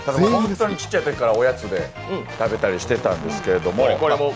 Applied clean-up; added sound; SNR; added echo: none; Brass instrument + Chicken, rooster; 15 dB; none.